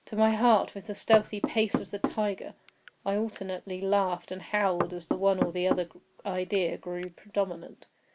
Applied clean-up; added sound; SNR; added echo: none; Knock / Wood; 7 dB; none.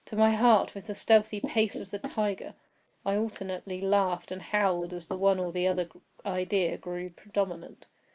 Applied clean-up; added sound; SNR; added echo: neural mask model Resemble Enhance denoiser.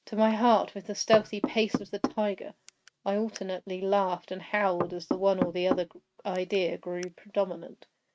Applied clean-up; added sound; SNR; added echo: neural mask model RNNoise.